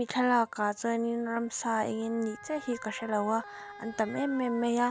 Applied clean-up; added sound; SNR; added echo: none; Motor vehicle (road) / Siren; 18 dB; none.